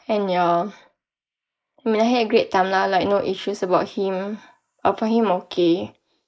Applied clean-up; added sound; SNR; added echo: neural mask model Resemble Enhance denoiser.